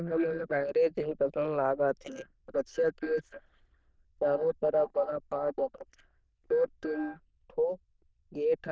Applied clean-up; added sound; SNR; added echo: neural diffusion model UNIVERSE++.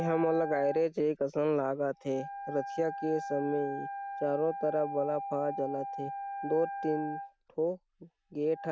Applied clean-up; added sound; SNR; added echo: none; Wind instrument, woodwind instrument; 8 dB; none.